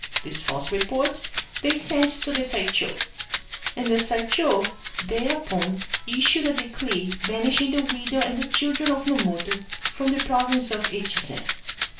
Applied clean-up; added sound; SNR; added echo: none; Rattle (instrument); -1 dB; reverberation time 0.3 s.